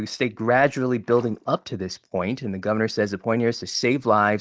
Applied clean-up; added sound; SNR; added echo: neural mask model DeepFilterNet 3.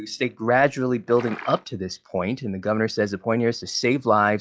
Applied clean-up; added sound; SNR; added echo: classical method log-MMSE.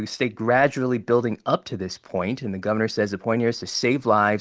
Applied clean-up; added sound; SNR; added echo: none; none; none; none.